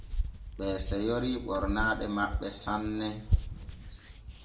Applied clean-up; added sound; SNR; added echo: none; Hands; 2 dB; reverberation time 1.5 s.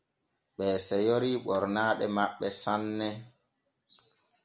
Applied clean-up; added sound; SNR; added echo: none; none; none; none.